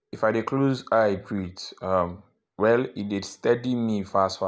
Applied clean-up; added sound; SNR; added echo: none; none; none; none.